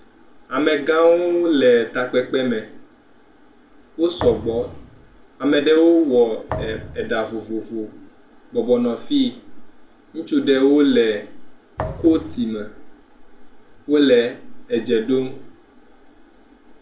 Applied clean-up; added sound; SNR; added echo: none; Thump, thud; 13 dB; reverberation time 0.3 s.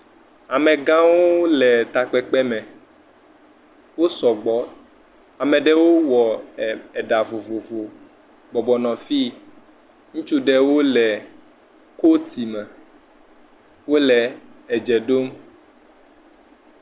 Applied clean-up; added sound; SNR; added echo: none; none; none; none.